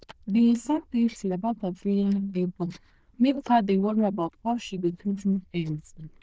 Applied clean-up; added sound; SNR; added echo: neural diffusion model UNIVERSE++.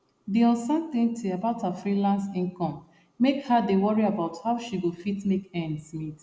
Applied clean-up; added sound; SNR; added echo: none; none; none; none.